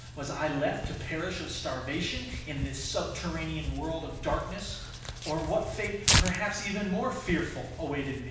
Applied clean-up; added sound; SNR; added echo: none; Tearing; 2 dB; reverberation time 0.9 s.